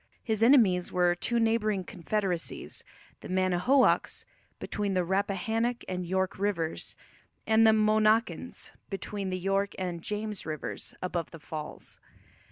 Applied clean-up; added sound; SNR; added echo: none; none; none; none.